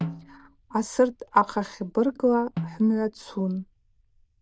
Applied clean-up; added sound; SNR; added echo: neural diffusion model UNIVERSE++.